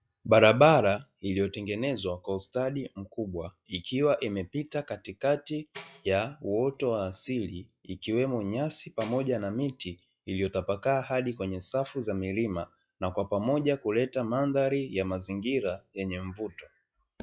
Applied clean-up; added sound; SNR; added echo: classical method log-MMSE.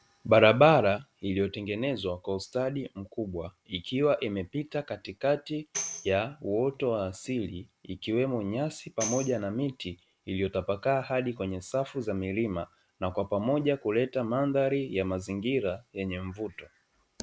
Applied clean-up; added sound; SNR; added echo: none; Tambourine; 11 dB; none.